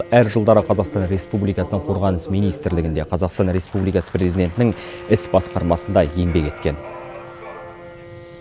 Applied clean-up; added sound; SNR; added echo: none; Bowed string instrument; 20 dB; none.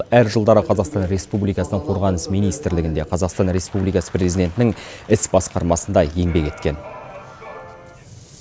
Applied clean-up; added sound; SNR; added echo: none; none; none; none.